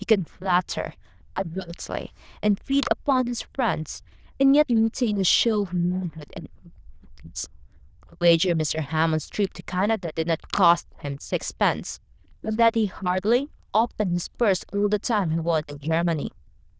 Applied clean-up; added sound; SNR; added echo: neural diffusion model UNIVERSE++.